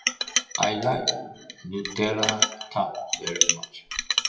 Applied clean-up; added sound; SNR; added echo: classical method WPE with log-MMSE.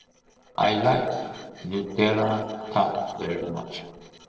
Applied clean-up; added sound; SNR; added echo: neural separator model SepFormer DNS4.